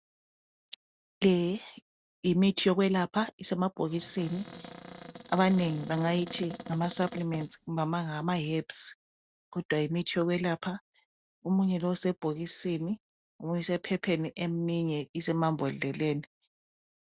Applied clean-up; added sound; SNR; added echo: neural mask model RNNoise.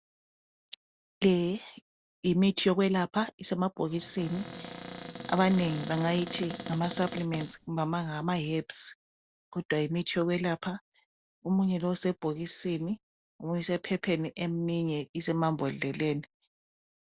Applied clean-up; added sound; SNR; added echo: none; Cupboard open or close; 10 dB; none.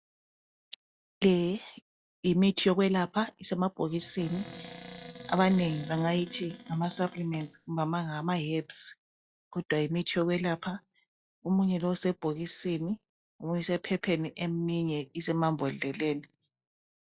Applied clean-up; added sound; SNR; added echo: classical method log-MMSE.